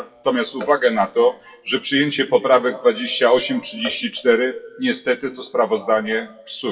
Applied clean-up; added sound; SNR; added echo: classical method WPE with log-MMSE.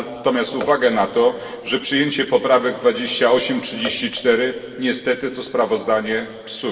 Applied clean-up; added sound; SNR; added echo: none; Bathtub (filling or washing) / Water / Splash, splatter; 20 dB; reverberation time 2.6 s.